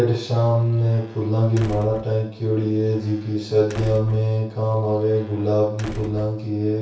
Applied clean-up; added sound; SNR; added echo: none; Squeak / Slam / Wood; 19 dB; reverberation time 0.6 s.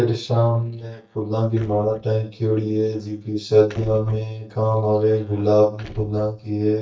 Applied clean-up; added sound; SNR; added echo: neural mask model DeepFilterNet 3.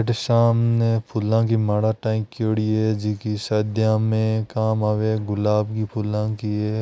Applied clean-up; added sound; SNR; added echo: none; none; none; none.